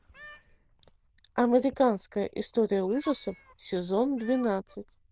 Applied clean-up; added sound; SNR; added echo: neural diffusion model UNIVERSE++.